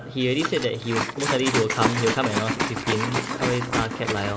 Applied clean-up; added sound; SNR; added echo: none; Liquid; 2 dB; none.